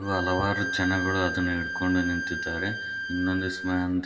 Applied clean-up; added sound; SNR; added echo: none; Bowed string instrument; 5 dB; reverberation time 2.4 s.